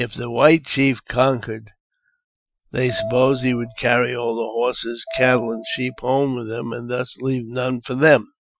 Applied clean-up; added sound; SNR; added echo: classical method Wiener filter.